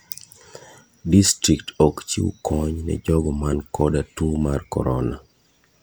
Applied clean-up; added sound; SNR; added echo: none; none; none; none.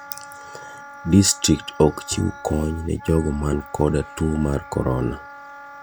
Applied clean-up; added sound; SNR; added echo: none; Bowed string instrument + Wind instrument, woodwind instrument; 17 dB; none.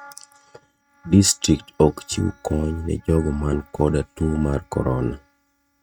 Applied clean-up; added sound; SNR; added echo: neural mask model RNNoise.